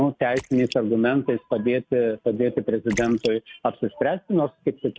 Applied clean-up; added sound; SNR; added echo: neural mask model RNNoise.